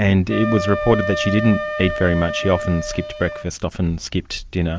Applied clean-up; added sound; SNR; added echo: none; Wind instrument, woodwind instrument; 8 dB; none.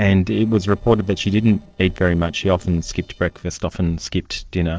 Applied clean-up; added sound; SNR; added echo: neural separator model SepFormer DNS4.